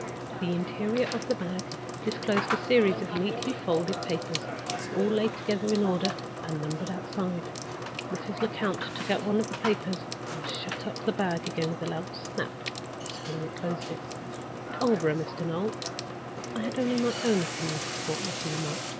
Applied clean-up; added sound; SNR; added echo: none; Sink (filling or washing) / Water tap, faucet / Water; 4 dB; none.